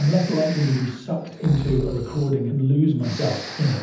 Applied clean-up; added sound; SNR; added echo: none; Breathing; 14 dB; reverberation time 0.8 s.